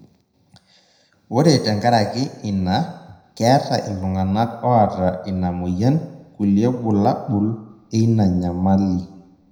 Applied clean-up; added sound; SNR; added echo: none; none; none; reverberation time 0.8 s.